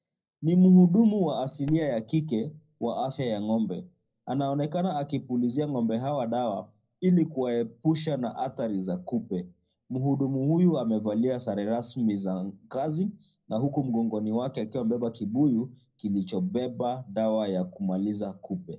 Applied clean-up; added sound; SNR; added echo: neural separator model SepFormer DNS4.